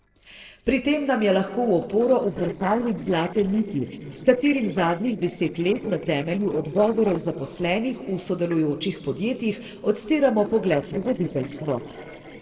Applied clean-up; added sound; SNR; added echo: neural separator model SepFormer DNS4.